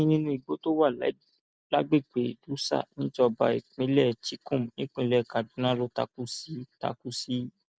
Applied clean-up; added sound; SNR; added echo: none; none; none; none.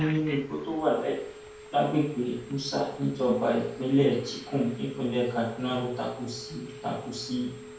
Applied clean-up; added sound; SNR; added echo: none; Telephone; 16 dB; reverberation time 0.5 s.